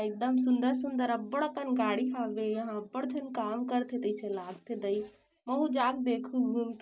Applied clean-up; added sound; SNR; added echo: none; none; none; none.